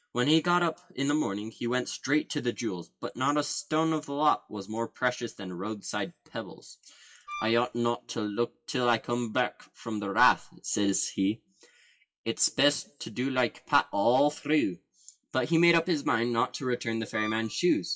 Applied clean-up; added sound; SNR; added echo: classical method WPE with log-MMSE.